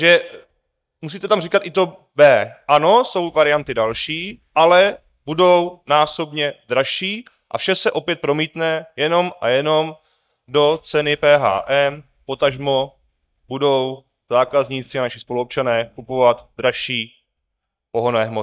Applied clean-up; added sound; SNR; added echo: neural mask model DeepFilterNet 3.